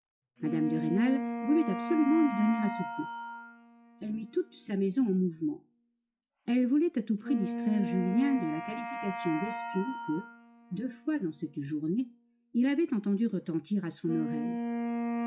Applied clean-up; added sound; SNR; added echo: classical method log-MMSE.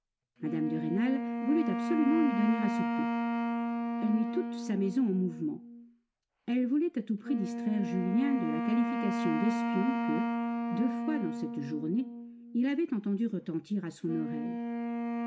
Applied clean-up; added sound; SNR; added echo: none; Wind instrument, woodwind instrument; 2 dB; none.